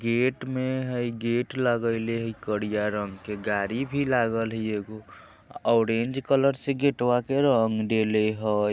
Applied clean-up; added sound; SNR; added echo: none; none; none; none.